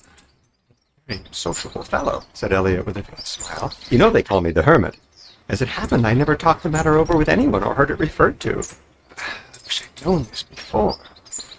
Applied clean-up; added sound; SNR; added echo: neural mask model RNNoise.